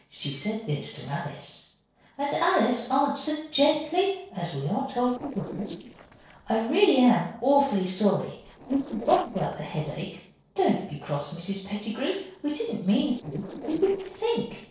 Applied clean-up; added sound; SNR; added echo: neural separator model SepFormer DNS4.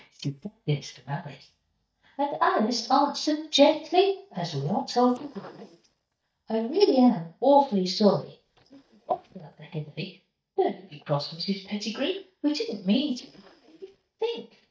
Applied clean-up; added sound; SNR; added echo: neural mask model DeepFilterNet 3.